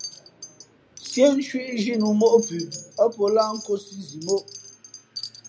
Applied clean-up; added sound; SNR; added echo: none; Wind chime; 16 dB; none.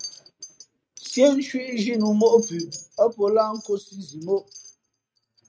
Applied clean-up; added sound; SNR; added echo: neural mask model RNNoise.